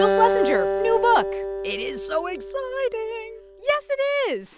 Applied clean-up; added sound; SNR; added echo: none; Acoustic guitar; 2 dB; none.